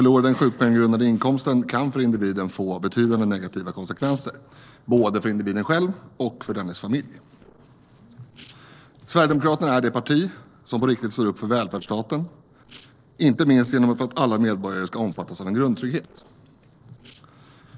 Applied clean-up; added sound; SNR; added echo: neural separator model SepFormer DNS4.